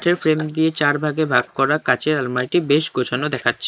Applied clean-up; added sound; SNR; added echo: neural mask model Resemble Enhance denoiser.